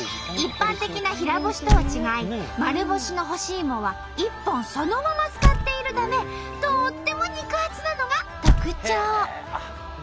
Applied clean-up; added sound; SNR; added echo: none; Squeak / Slam; 0 dB; none.